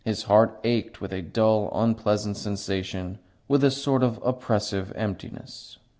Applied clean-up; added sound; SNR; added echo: none; none; none; none.